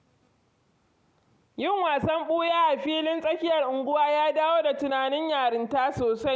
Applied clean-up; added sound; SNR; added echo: none; none; none; none.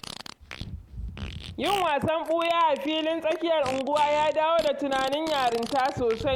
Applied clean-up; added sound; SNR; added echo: none; Fart; 13 dB; none.